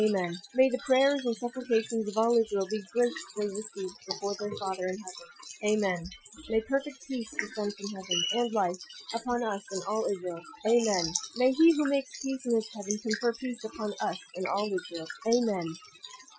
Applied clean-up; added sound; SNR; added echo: classical method Wiener filter.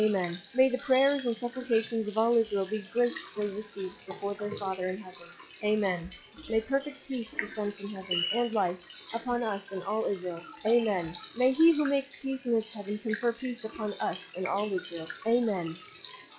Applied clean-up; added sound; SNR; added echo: classical method log-MMSE.